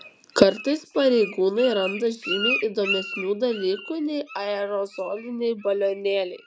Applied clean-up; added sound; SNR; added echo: none; Bird; 10 dB; none.